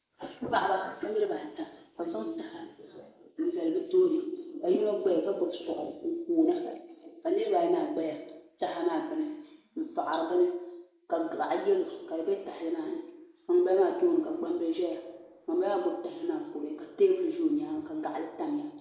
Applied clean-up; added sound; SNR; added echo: neural mask model Resemble Enhance denoiser.